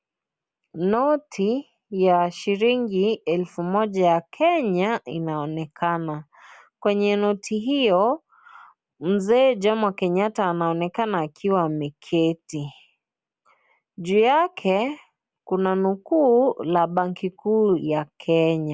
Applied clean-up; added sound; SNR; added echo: none; none; none; none.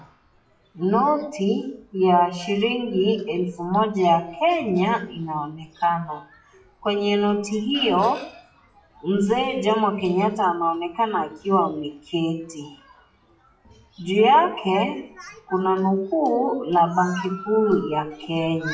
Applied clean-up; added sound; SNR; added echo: classical method WPE with log-MMSE.